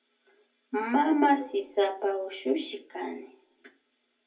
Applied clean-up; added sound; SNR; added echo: none; none; none; reverberation time 0.2 s.